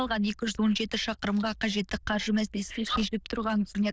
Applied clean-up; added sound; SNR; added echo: neural diffusion model UNIVERSE++.